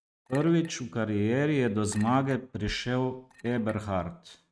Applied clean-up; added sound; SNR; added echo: neural mask model RNNoise.